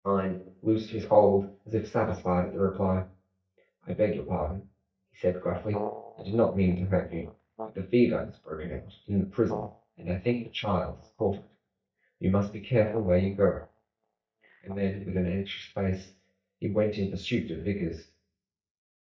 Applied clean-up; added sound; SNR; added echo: neural mask model DeepFilterNet 3.